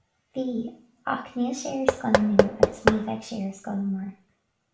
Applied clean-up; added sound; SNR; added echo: none; Knock / Wood; -4 dB; reverberation time 0.4 s.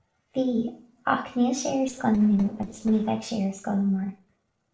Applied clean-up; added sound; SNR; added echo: neural separator model SepFormer DNS4.